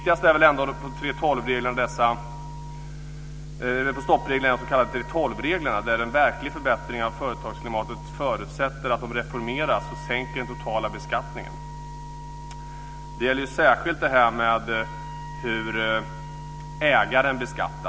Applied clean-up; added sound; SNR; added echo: none; Wind instrument, woodwind instrument; 17 dB; none.